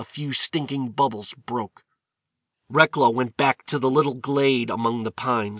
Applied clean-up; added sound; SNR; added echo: none; none; none; none.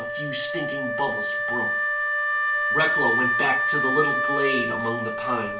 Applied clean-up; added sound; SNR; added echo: none; Wind instrument, woodwind instrument; -4 dB; reverberation time 0.4 s.